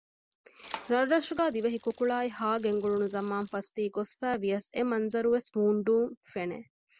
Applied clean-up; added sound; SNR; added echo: none; Bicycle; 19 dB; none.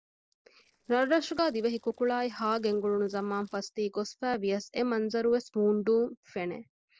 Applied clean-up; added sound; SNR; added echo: neural separator model SepFormer DNS4.